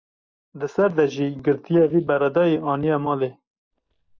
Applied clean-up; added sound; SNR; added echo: neural mask model DeepFilterNet 3.